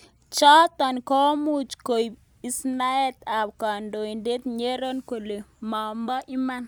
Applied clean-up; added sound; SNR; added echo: none; none; none; none.